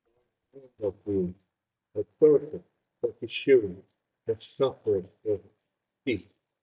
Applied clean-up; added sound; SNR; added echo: neural mask model DeepFilterNet 3.